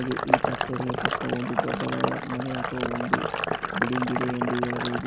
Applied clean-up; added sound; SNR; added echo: none; Sink (filling or washing); -2 dB; none.